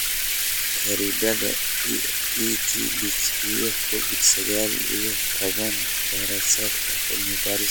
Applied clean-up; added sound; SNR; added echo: none; Bathtub (filling or washing); -5 dB; none.